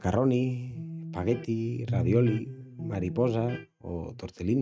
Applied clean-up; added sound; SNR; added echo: neural mask model RNNoise.